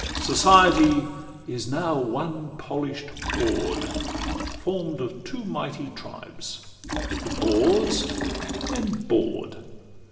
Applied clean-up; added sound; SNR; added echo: none; Liquid; 7 dB; reverberation time 1.7 s.